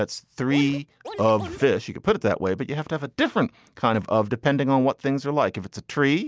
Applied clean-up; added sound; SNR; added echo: none; Scratching (performance technique); 14 dB; none.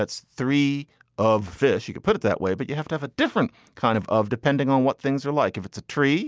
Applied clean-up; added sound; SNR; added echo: none; none; none; none.